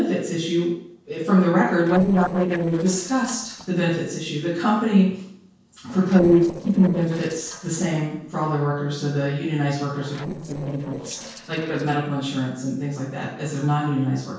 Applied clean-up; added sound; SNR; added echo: neural separator model SepFormer DNS4.